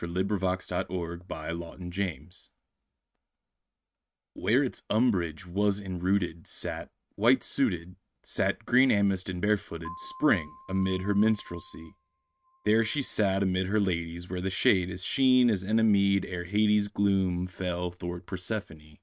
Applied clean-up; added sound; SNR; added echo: neural mask model RNNoise.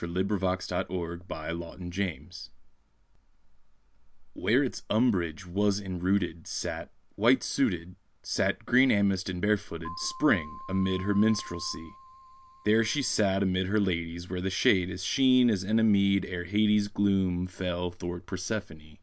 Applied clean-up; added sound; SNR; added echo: none; Keyboard (musical); 16 dB; none.